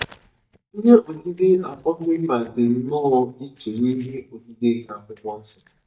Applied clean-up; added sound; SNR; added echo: neural mask model DeepFilterNet 3.